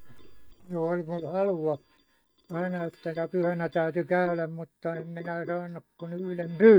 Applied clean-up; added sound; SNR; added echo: neural mask model DeepFilterNet 3.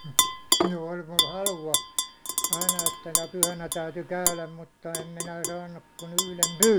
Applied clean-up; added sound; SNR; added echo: none; Tap / Glass; -3 dB; none.